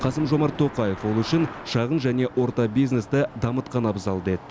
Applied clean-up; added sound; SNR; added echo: none; Thunder; 19 dB; none.